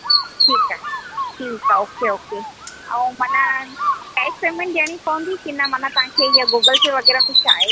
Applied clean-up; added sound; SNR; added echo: none; Bird; -3 dB; none.